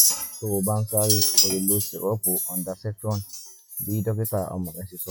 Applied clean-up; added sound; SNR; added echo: classical method log-MMSE.